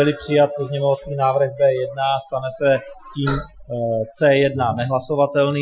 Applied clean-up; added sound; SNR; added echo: classical method Wiener filter.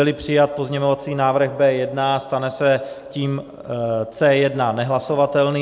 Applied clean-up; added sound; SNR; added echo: none; none; none; none.